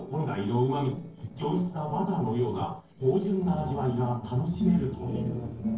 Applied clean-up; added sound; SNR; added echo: neural separator model SepFormer DNS4.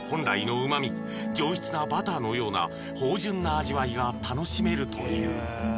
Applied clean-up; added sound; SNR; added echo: none; none; none; none.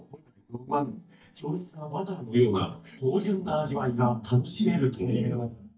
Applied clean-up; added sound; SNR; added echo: neural mask model DeepFilterNet 3.